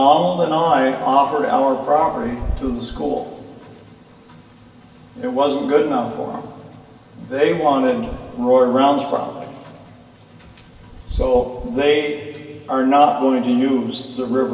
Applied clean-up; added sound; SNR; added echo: none; Wind / Bird; 17 dB; reverberation time 2.0 s.